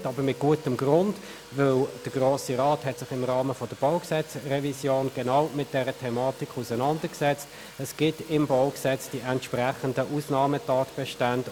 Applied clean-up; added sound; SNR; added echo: none; Domestic sounds, home sounds; 19 dB; none.